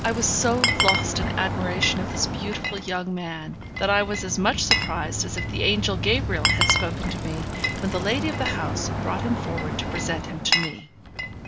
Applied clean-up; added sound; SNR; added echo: none; Bicycle + Glass; -1 dB; none.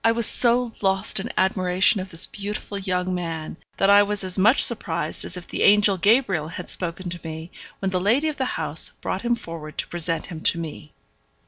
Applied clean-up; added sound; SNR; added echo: none; none; none; none.